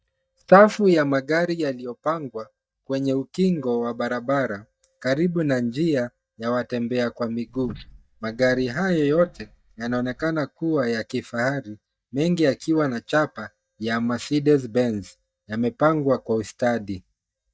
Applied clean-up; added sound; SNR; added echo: neural mask model DeepFilterNet 3.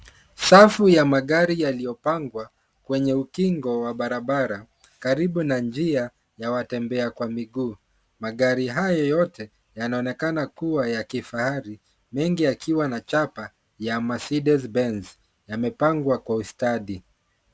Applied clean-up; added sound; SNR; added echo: none; none; none; none.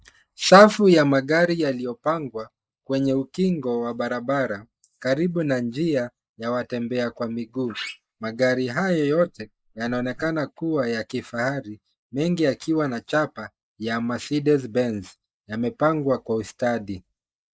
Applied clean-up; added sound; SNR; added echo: neural mask model Resemble Enhance denoiser.